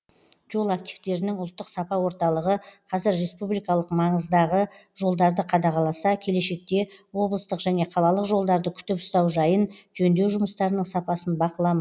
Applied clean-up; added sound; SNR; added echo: none; none; none; none.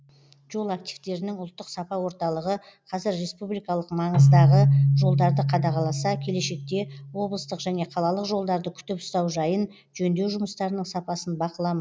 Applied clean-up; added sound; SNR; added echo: none; Keyboard (musical); -1 dB; none.